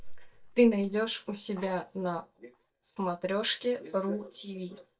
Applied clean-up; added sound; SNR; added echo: neural mask model DeepFilterNet 3.